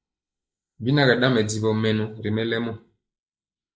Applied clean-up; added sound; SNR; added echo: neural mask model Resemble Enhance denoiser.